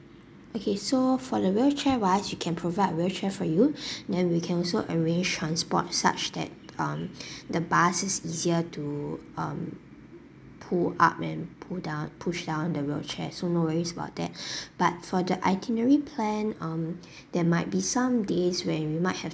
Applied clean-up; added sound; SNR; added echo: none; none; none; none.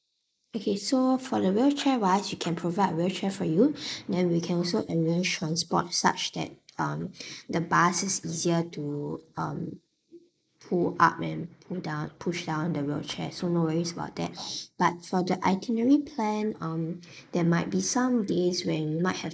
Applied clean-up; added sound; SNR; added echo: neural mask model Resemble Enhance denoiser.